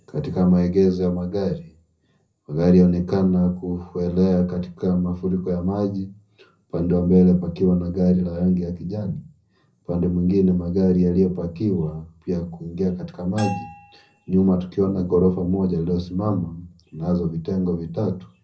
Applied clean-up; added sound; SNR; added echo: none; Bell; 15 dB; reverberation time 0.4 s.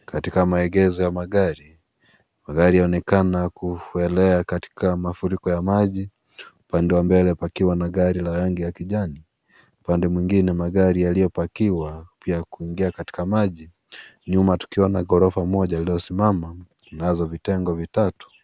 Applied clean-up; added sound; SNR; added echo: none; none; none; none.